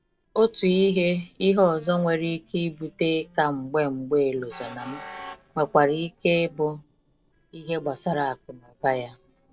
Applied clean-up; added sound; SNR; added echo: neural separator model SepFormer DNS4.